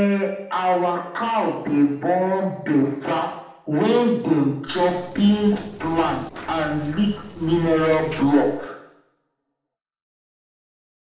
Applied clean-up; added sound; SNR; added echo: neural separator model SepFormer DNS4.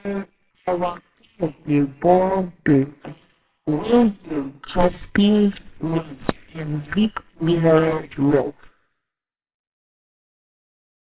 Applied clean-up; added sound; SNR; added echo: neural separator model SepFormer WHAMR!.